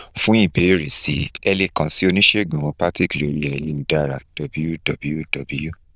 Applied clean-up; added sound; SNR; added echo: neural diffusion model UNIVERSE++.